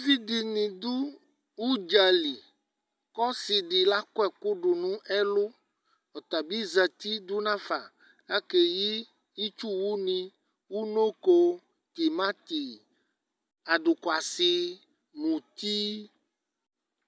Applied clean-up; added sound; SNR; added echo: none; none; none; none.